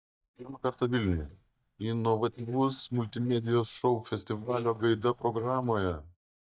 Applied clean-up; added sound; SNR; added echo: neural mask model DeepFilterNet 3.